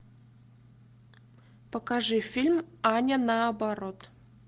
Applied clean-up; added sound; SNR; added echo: none; none; none; none.